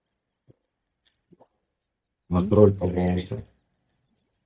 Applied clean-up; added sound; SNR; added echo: neural mask model DeepFilterNet 3.